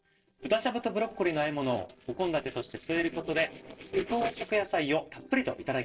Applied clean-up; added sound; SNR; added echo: neural separator model SepFormer DNS4.